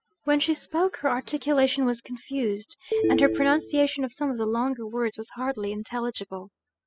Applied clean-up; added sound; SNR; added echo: classical method spectral subtraction.